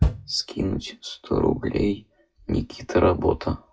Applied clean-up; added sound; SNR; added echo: classical method WPE with log-MMSE.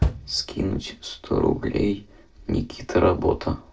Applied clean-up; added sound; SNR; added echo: neural separator model SepFormer DNS4.